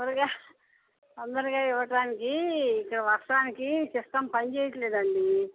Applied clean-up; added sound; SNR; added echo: none; none; none; none.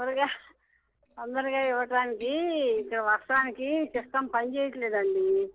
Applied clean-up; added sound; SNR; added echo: neural separator model SepFormer DNS4.